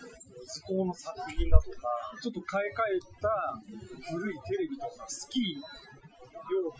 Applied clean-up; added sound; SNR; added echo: classical method Wiener filter.